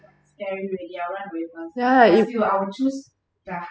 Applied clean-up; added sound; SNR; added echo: classical method spectral subtraction.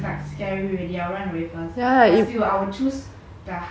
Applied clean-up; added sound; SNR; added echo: none; Bowed string instrument; 18 dB; none.